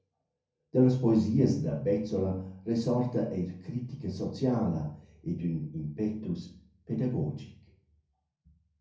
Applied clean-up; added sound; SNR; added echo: none; none; none; reverberation time 0.6 s.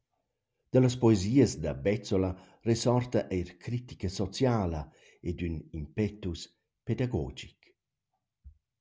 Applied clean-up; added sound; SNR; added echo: none; none; none; none.